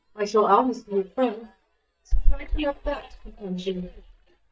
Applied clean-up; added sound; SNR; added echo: neural mask model DeepFilterNet 3.